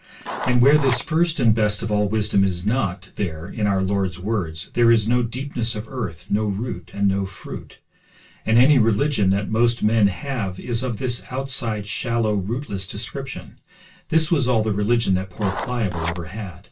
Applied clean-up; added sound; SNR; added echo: none; Writing; 9 dB; reverberation time 0.2 s.